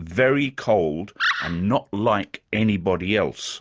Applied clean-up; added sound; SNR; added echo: none; Animal; 4 dB; none.